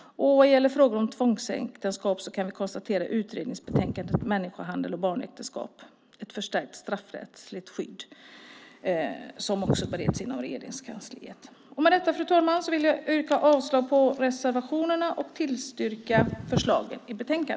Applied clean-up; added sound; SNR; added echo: none; Wind; 2 dB; none.